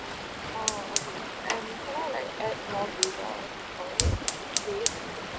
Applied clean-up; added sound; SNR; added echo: none; Fire + Stream; -5 dB; none.